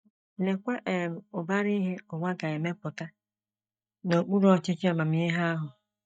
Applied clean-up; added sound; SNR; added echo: neural mask model DeepFilterNet 3.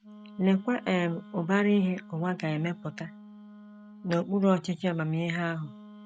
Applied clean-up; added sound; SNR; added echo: none; Wind instrument, woodwind instrument; 20 dB; none.